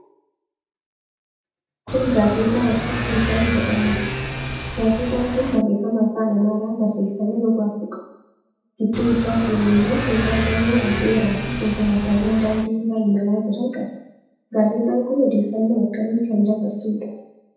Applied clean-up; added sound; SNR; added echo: none; Motorcycle / Accelerating, revving, vroom; 4 dB; reverberation time 0.8 s.